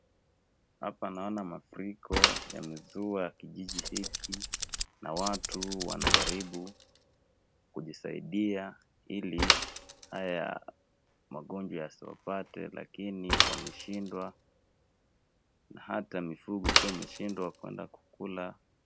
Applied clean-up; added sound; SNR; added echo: none; Mechanisms / Bicycle + Tools; -3 dB; none.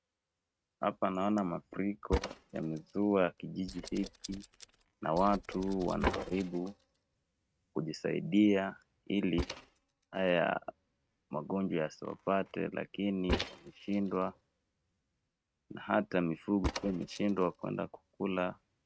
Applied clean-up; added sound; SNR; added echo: neural mask model RNNoise.